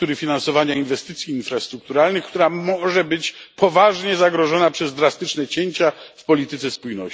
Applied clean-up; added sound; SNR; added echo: none; none; none; none.